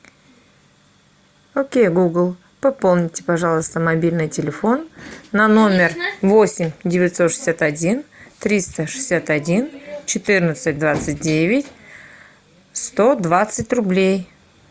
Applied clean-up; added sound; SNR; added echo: none; none; none; none.